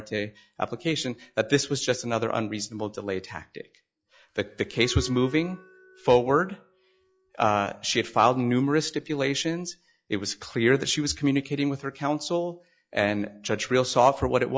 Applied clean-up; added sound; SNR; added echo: classical method log-MMSE.